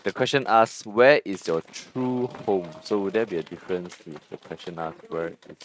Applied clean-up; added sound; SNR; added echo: neural mask model RNNoise.